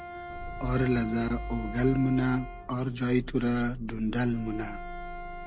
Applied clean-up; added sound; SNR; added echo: none; Idling / Engine starting / Motor vehicle (road) + Bowed string instrument; 8 dB; none.